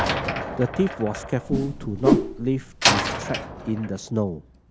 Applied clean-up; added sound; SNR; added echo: none; Whoosh, swoosh, swish + Slam; -1 dB; none.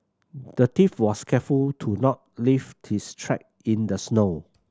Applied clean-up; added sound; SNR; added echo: none; none; none; none.